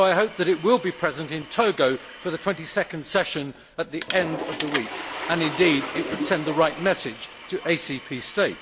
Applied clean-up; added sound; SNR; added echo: none; Toilet flush / Water; 10 dB; none.